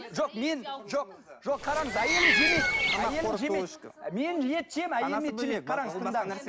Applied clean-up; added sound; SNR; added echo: none; Meow + Bird; -3 dB; none.